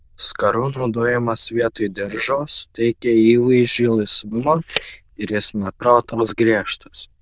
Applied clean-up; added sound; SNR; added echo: neural diffusion model UNIVERSE++.